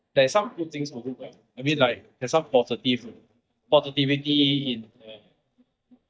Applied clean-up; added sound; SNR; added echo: neural mask model DeepFilterNet 3.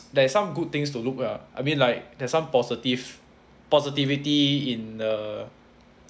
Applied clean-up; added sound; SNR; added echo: none; none; none; none.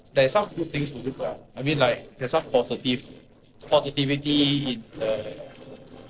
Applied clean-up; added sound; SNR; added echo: neural separator model SepFormer DNS4.